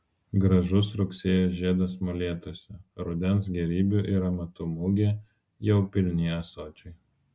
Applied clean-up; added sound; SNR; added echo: none; none; none; none.